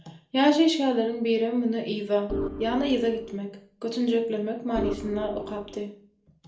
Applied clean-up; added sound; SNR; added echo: none; Organ; 7 dB; reverberation time 0.4 s.